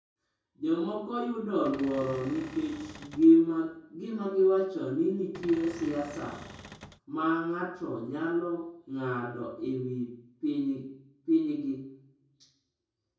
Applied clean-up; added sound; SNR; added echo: none; Cupboard open or close / Door; 15 dB; reverberation time 0.6 s.